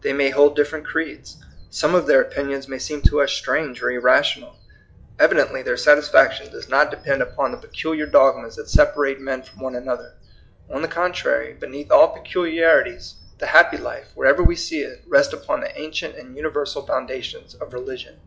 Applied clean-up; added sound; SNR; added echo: classical method log-MMSE.